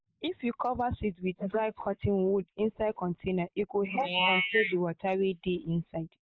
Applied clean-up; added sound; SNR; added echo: neural mask model Resemble Enhance denoiser.